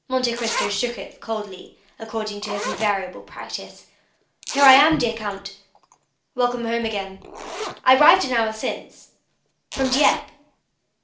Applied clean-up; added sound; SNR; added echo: none; Zipper (clothing); 12 dB; reverberation time 0.4 s.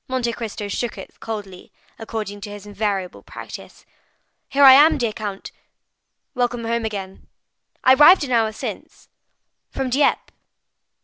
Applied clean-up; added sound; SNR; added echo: none; none; none; none.